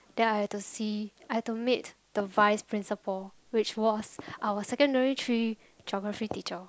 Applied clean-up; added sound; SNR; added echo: none; none; none; none.